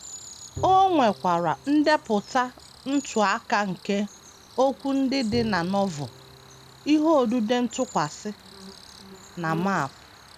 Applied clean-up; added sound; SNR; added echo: none; Cricket + Bowed string instrument; 18 dB; none.